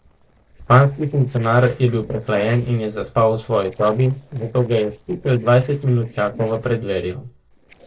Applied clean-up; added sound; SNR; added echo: neural separator model SepFormer DNS4.